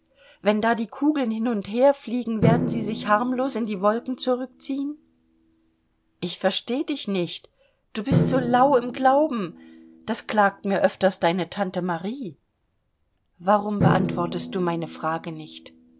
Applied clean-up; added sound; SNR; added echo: none; Drum; 7 dB; none.